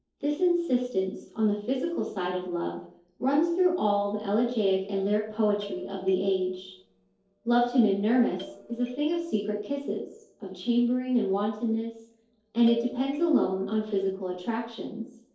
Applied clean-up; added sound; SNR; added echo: neural separator model SepFormer DNS4.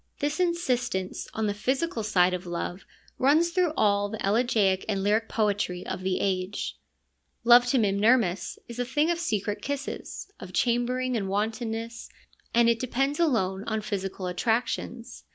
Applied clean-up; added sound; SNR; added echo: none; none; none; none.